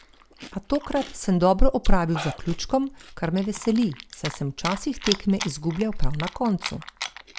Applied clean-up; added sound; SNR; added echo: none; Chewing, mastication; 14 dB; none.